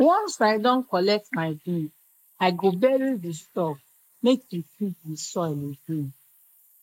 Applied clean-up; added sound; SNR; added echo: neural mask model Resemble Enhance denoiser.